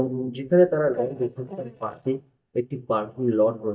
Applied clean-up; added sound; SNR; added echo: neural mask model DeepFilterNet 3.